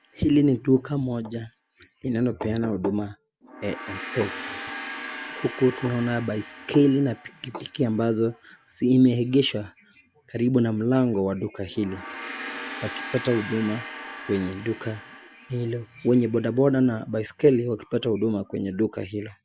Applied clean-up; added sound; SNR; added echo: none; Gong; 16 dB; none.